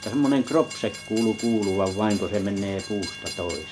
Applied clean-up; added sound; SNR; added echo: none; Train; 13 dB; none.